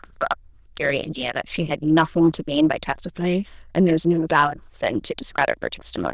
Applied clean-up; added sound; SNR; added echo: neural diffusion model UNIVERSE++.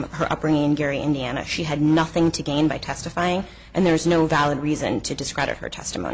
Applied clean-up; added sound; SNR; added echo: none; none; none; none.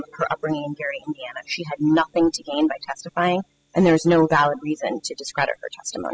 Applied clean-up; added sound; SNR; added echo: classical method spectral subtraction.